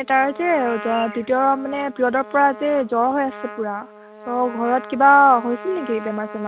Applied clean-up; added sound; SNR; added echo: none; Trumpet; 16 dB; none.